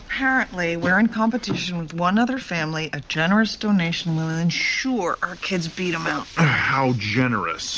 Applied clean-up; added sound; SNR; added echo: none; none; none; none.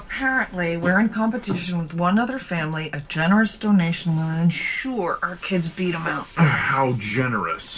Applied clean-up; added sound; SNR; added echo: none; none; none; reverberation time 0.2 s.